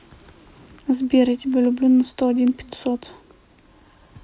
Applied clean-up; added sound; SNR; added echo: none; none; none; none.